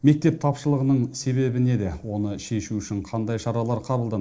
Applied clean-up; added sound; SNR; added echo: neural separator model SepFormer DNS4.